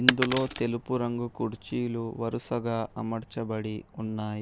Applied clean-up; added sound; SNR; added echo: none; Shatter; 1 dB; none.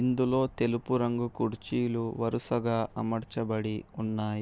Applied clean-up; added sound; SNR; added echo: none; none; none; none.